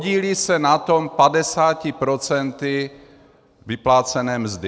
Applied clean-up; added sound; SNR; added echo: none; none; none; none.